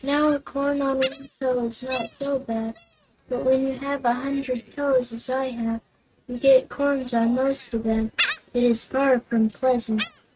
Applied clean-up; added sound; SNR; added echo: neural mask model RNNoise.